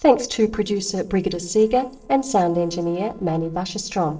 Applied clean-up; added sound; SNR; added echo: neural separator model SepFormer DNS4.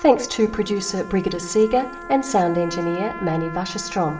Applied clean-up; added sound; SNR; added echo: none; Trumpet; 15 dB; reverberation time 1.8 s.